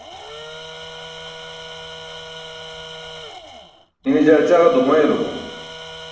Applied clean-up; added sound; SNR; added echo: none; Tools; 14 dB; reverberation time 0.8 s.